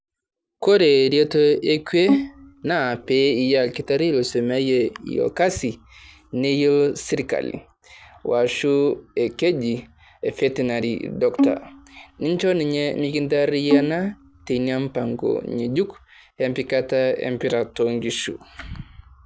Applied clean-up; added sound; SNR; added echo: none; Bowed string instrument; 6 dB; none.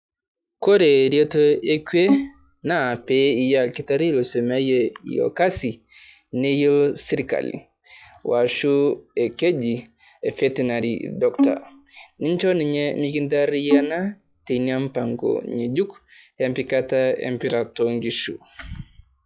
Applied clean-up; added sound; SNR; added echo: classical method log-MMSE.